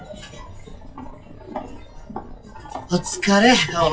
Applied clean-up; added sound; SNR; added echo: classical method WPE with log-MMSE.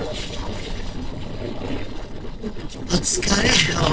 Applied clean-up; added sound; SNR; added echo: neural separator model SepFormer DNS4.